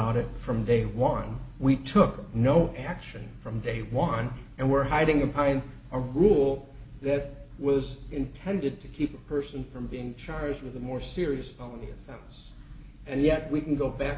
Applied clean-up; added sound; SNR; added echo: none; none; none; none.